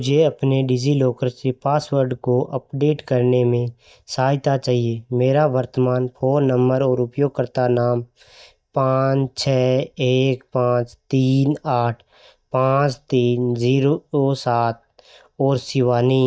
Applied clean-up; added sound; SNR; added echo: neural mask model DeepFilterNet 3.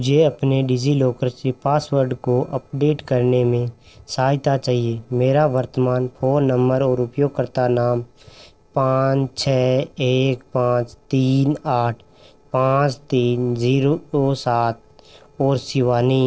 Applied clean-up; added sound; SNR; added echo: neural separator model SepFormer DNS4.